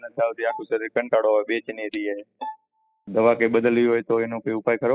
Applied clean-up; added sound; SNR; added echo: classical method spectral subtraction.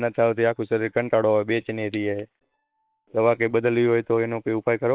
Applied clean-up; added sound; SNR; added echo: neural separator model SepFormer WHAM!.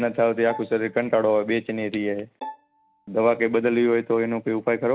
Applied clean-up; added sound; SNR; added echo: none; Bowed string instrument; 19 dB; none.